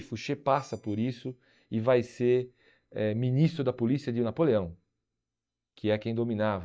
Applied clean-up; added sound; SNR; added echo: neural mask model DeepFilterNet 3.